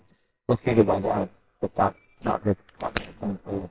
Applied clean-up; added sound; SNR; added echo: neural separator model SepFormer WHAMR!.